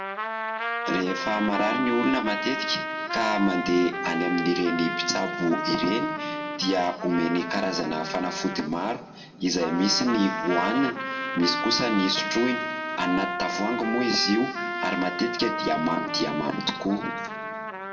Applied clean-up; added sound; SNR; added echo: none; Trumpet; 4 dB; reverberation time 1.9 s.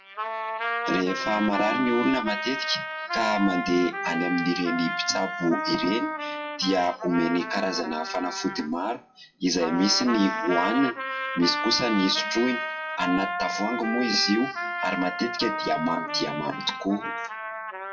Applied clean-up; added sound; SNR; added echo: classical method WPE with log-MMSE.